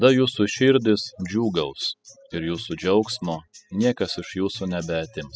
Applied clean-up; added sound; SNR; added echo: classical method spectral subtraction.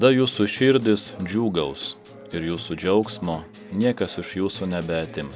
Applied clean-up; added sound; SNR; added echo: none; Acoustic guitar; 18 dB; none.